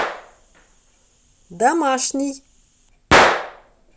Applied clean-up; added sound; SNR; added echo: none; Gunshot, gunfire; -3 dB; none.